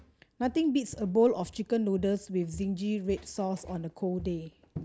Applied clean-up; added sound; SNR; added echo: none; Walk, footsteps; 18 dB; none.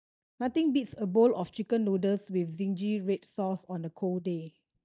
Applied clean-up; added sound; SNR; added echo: neural mask model DeepFilterNet 3.